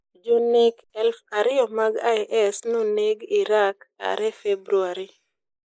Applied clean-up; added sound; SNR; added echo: neural mask model Resemble Enhance denoiser.